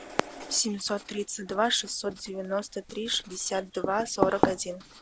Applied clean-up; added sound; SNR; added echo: none; Writing; 5 dB; none.